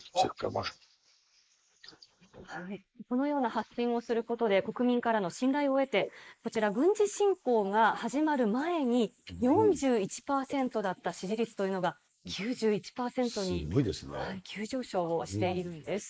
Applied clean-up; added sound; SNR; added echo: neural mask model Resemble Enhance denoiser.